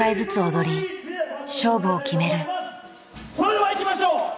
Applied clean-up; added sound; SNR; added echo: none; none; none; none.